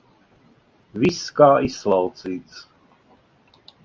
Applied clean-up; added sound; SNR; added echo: none; none; none; none.